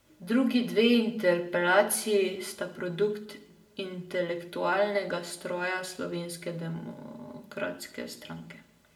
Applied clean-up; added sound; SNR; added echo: none; none; none; reverberation time 0.6 s.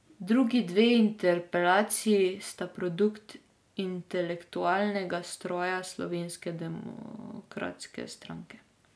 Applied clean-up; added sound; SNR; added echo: none; none; none; none.